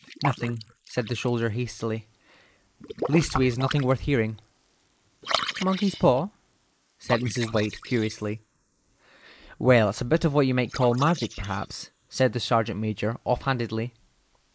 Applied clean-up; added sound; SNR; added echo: neural mask model Resemble Enhance denoiser.